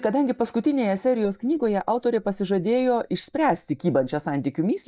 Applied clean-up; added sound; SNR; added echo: neural mask model DeepFilterNet 3.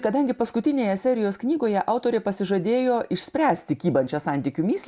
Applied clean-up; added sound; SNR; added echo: none; none; none; none.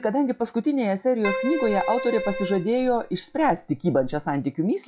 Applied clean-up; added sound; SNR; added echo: classical method log-MMSE.